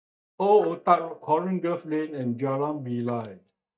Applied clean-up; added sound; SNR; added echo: neural mask model DeepFilterNet 3.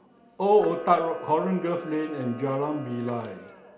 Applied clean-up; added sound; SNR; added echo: none; Camera; 16 dB; none.